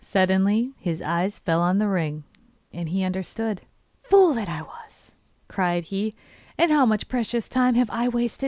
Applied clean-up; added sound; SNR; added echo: none; none; none; none.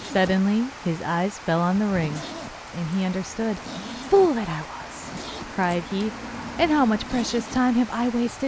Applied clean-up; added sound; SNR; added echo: none; Zipper (clothing) + Water; 12 dB; none.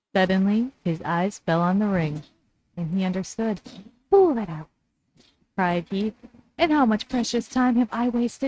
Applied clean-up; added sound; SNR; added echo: neural mask model RNNoise.